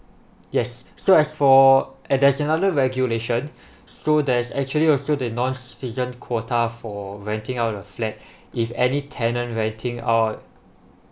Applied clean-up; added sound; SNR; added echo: none; none; none; none.